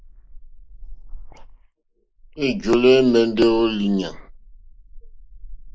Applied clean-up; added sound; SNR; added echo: neural mask model Resemble Enhance denoiser.